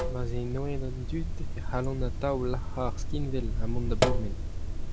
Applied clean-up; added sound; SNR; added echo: none; Sink (filling or washing); -5 dB; none.